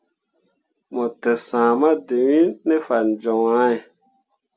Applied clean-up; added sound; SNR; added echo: none; none; none; none.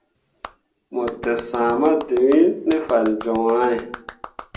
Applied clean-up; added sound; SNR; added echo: none; Clapping; 17 dB; reverberation time 0.5 s.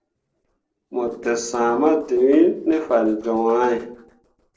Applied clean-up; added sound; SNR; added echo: neural separator model SepFormer DNS4.